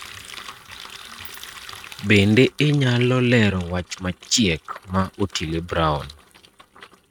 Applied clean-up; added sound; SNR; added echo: neural mask model RNNoise.